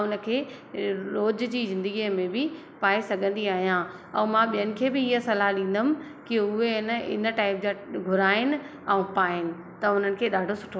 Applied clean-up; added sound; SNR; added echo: none; none; none; none.